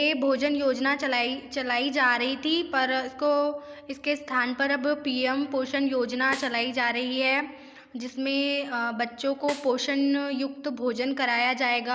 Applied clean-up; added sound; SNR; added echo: none; Snare drum; 17 dB; none.